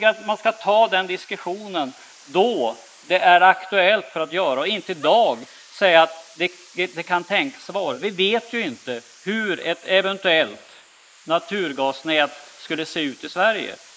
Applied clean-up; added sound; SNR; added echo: neural mask model Resemble Enhance denoiser.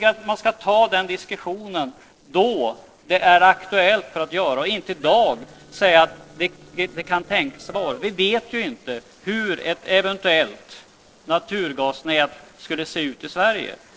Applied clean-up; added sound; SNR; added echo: neural separator model SepFormer DNS4.